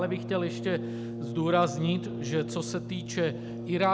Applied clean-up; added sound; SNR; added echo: none; Brass instrument; 7 dB; none.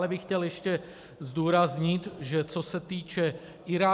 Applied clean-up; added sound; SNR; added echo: none; none; none; none.